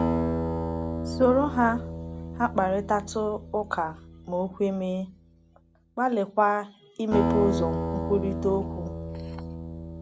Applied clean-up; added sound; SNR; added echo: none; Acoustic guitar; 4 dB; none.